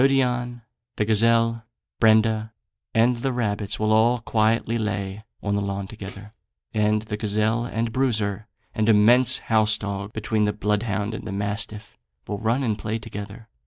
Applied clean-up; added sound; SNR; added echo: neural mask model DeepFilterNet 3.